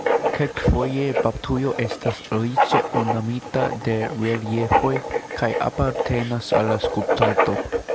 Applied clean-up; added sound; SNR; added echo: none; Writing; 0 dB; none.